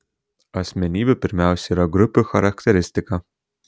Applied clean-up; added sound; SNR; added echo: none; none; none; none.